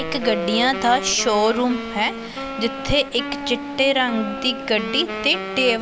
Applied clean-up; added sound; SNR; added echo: none; Wind instrument, woodwind instrument; 8 dB; none.